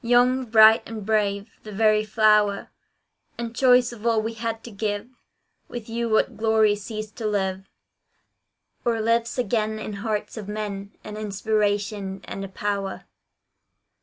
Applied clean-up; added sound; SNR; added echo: none; none; none; none.